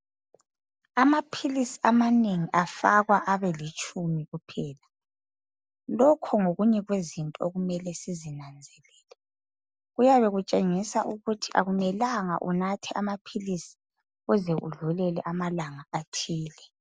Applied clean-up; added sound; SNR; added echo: none; none; none; none.